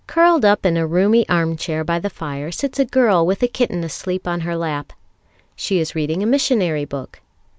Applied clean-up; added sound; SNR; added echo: none; none; none; none.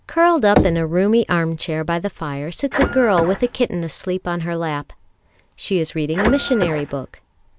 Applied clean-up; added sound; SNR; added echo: none; Printer + Knock / Wood; 5 dB; none.